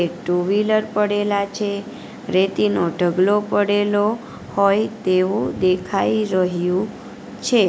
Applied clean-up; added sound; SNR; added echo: none; none; none; none.